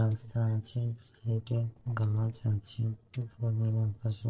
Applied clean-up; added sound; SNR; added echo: neural separator model SepFormer DNS4.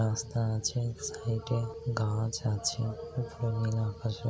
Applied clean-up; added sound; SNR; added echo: none; none; none; none.